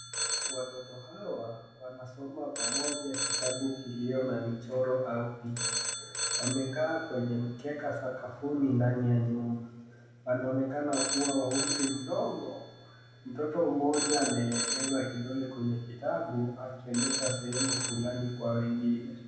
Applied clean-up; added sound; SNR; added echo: none; Telephone; 4 dB; reverberation time 0.8 s.